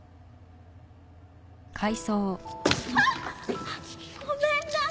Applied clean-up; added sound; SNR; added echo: none; none; none; none.